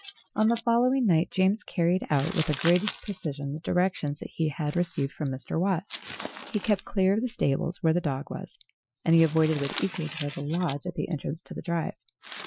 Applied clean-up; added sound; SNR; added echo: classical method Wiener filter.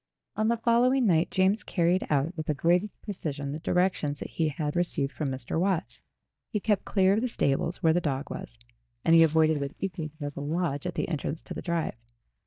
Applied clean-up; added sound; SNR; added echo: neural mask model DeepFilterNet 3.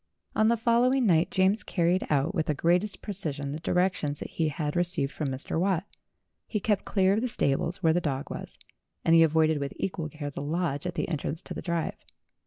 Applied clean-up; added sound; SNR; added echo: none; none; none; none.